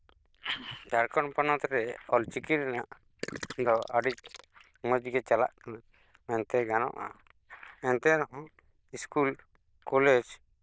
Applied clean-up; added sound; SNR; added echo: neural diffusion model UNIVERSE++.